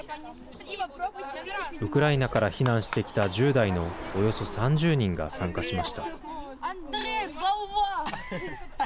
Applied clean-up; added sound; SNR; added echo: none; Car passing by; 19 dB; none.